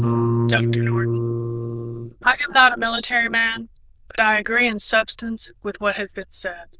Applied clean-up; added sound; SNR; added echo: neural diffusion model UNIVERSE++.